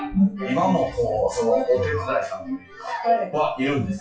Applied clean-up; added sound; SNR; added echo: classical method WPE with log-MMSE.